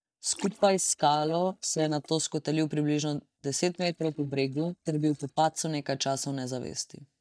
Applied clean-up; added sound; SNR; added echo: neural mask model DeepFilterNet 3.